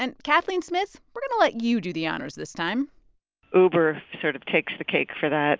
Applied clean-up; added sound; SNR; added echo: none; none; none; none.